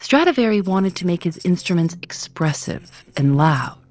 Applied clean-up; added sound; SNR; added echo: neural separator model SepFormer DNS4.